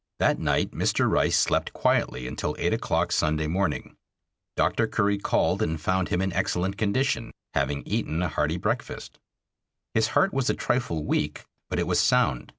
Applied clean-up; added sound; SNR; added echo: none; none; none; none.